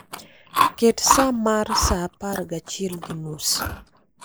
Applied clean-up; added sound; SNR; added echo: neural mask model Resemble Enhance denoiser.